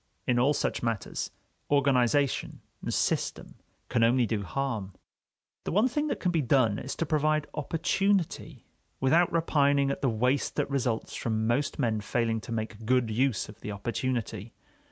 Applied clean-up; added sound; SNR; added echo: none; none; none; none.